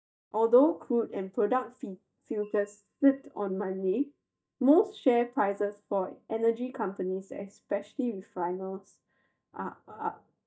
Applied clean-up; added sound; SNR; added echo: neural mask model DeepFilterNet 3.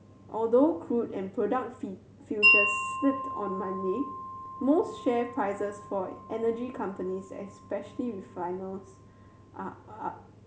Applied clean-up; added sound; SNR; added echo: none; Wind chime; 3 dB; none.